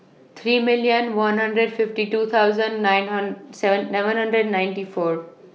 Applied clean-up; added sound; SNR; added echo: none; none; none; none.